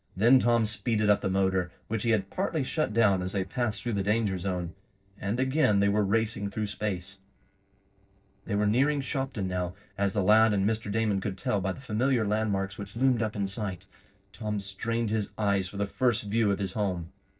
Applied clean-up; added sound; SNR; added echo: neural separator model SepFormer DNS4.